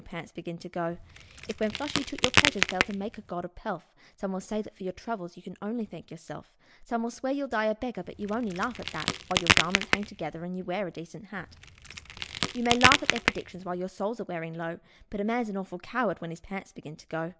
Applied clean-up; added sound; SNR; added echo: none; Crack; -3 dB; none.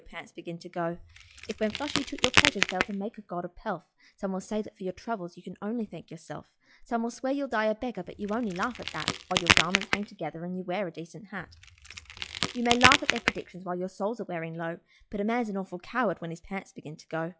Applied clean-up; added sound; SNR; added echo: classical method log-MMSE.